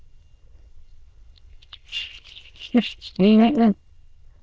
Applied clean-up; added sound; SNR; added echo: neural diffusion model UNIVERSE++.